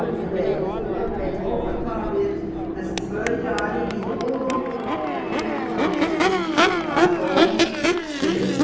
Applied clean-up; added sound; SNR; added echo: none; Crowd / Race car, auto racing / Accelerating, revving, vroom; -4 dB; reverberation time 1.3 s.